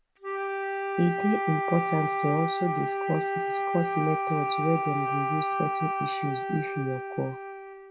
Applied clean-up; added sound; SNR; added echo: none; Wind instrument, woodwind instrument; 0 dB; none.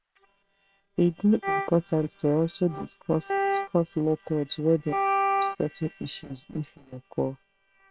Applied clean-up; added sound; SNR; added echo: neural separator model SepFormer WHAM!.